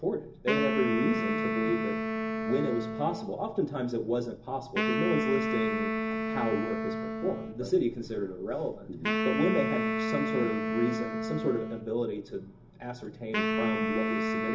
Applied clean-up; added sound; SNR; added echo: none; Wind instrument, woodwind instrument; 0 dB; reverberation time 0.4 s.